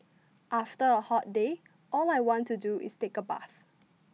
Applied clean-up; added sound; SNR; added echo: none; none; none; none.